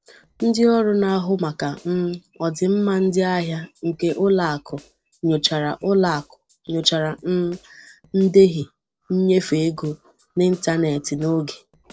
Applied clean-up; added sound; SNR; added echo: neural separator model SepFormer DNS4.